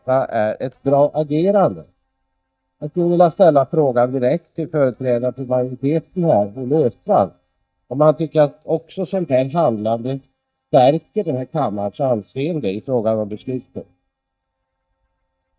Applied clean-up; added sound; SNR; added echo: neural mask model DeepFilterNet 3.